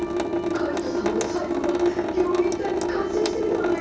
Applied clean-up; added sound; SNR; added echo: none; Drip / Sink (filling or washing) / Water tap, faucet; -4 dB; reverberation time 0.6 s.